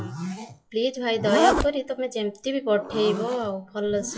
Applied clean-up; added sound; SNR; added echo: classical method WPE with log-MMSE.